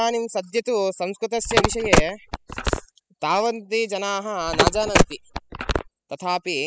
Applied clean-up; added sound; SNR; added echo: classical method spectral subtraction.